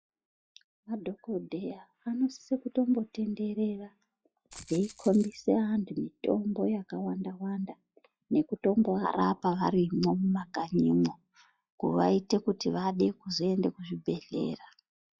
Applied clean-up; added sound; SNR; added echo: classical method log-MMSE.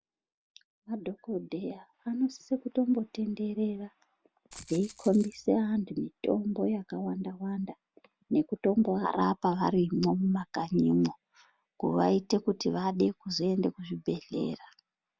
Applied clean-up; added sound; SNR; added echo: none; Rattle (instrument); 20 dB; none.